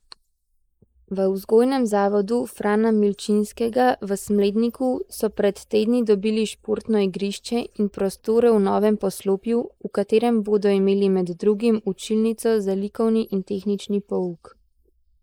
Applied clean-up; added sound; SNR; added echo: neural mask model Resemble Enhance denoiser.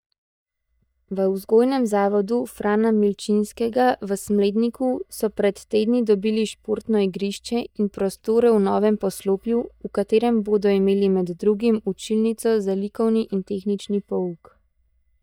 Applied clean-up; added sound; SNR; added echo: neural mask model DeepFilterNet 3.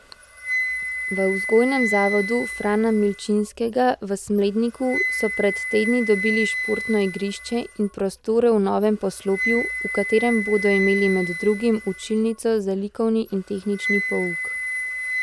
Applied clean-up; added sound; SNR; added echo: none; Wind instrument, woodwind instrument; 6 dB; none.